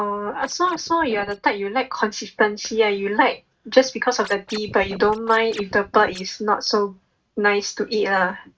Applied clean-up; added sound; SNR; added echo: neural mask model RNNoise.